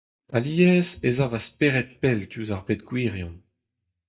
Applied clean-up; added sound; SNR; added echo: neural mask model DeepFilterNet 3.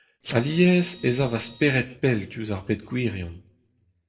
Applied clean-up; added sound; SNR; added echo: neural separator model SepFormer DNS4.